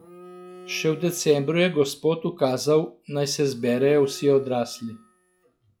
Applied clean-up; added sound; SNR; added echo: classical method log-MMSE.